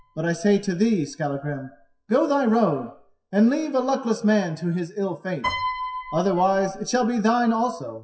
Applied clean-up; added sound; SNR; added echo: classical method WPE with log-MMSE.